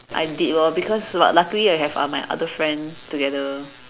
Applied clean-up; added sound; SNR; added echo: none; none; none; none.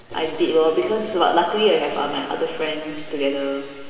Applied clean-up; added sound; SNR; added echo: none; none; none; reverberation time 2.3 s.